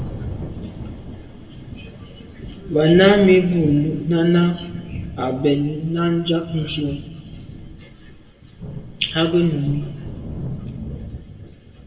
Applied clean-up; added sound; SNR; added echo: none; Thunder; 12 dB; reverberation time 1.5 s.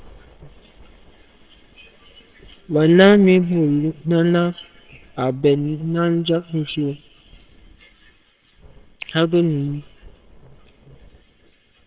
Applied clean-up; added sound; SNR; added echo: neural separator model SepFormer WHAMR!.